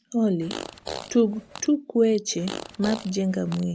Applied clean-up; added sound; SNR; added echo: none; Fart; 13 dB; none.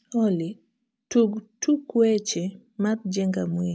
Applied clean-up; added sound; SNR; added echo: none; none; none; none.